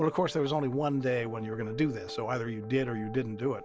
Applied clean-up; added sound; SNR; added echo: none; none; none; none.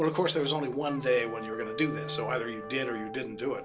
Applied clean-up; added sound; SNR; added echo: none; Trumpet; 16 dB; reverberation time 0.2 s.